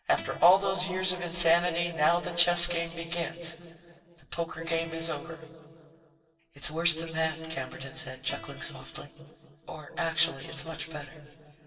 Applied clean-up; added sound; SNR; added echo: neural separator model SepFormer DNS4.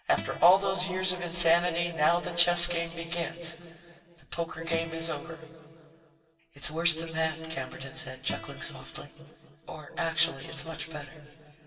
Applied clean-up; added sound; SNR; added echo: none; Acoustic guitar; 18 dB; reverberation time 2.5 s.